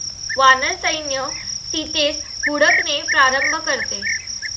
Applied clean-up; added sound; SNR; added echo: none; Cricket; 4 dB; none.